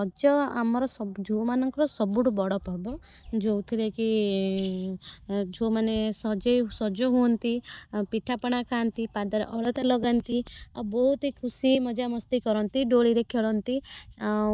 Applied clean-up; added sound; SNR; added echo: neural mask model DeepFilterNet 3.